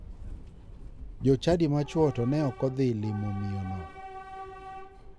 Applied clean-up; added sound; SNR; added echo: none; Subway, metro, underground / Train; 13 dB; none.